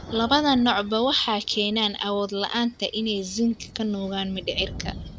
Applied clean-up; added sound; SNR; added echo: none; Thunder; 16 dB; none.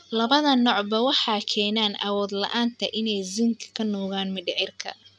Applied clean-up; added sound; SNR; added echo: none; none; none; none.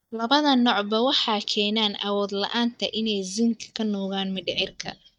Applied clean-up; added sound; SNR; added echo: neural mask model DeepFilterNet 3.